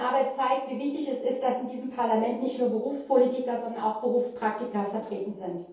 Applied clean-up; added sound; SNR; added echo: none; none; none; reverberation time 0.7 s.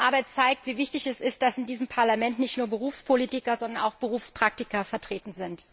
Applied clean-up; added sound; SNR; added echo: none; none; none; none.